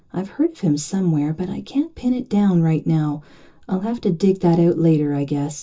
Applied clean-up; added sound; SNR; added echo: none; none; none; reverberation time 0.2 s.